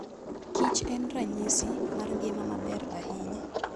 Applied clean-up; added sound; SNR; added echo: none; Sliding door; -1 dB; none.